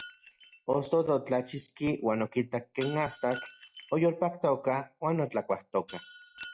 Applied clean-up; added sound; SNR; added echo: classical method log-MMSE.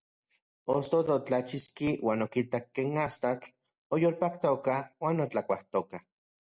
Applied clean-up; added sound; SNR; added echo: none; none; none; none.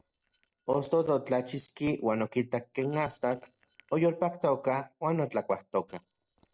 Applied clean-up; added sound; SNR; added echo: neural separator model SepFormer DNS4.